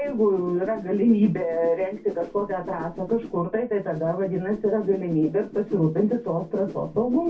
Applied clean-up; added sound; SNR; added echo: none; Whoosh, swoosh, swish; 15 dB; reverberation time 0.3 s.